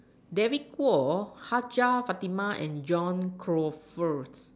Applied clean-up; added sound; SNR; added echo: none; none; none; none.